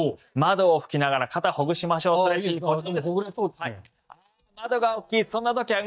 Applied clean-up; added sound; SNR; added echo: neural mask model DeepFilterNet 3.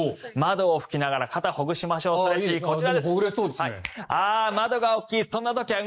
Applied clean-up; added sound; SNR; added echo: neural mask model Resemble Enhance denoiser.